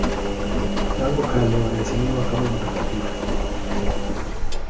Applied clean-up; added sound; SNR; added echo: none; Engine; -4 dB; reverberation time 0.7 s.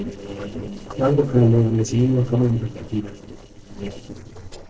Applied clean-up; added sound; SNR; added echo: neural separator model SepFormer DNS4.